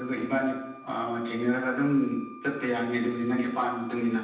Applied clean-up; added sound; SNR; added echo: none; Wind instrument, woodwind instrument; 18 dB; reverberation time 0.9 s.